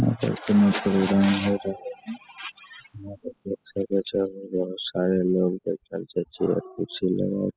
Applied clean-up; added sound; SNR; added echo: classical method spectral subtraction.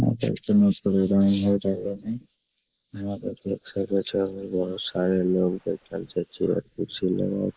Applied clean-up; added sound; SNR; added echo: neural mask model Resemble Enhance denoiser.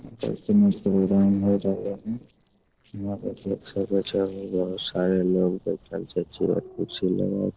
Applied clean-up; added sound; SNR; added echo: neural separator model SepFormer DNS4.